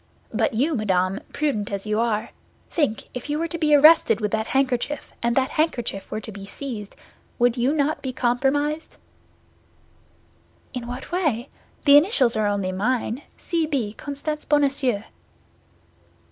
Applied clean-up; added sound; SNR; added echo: none; none; none; none.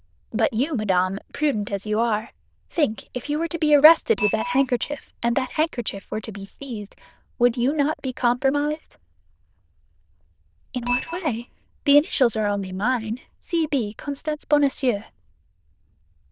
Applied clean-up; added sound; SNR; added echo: neural diffusion model UNIVERSE++.